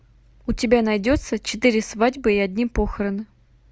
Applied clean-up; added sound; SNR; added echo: none; none; none; none.